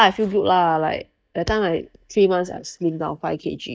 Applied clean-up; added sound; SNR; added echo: neural mask model DeepFilterNet 3.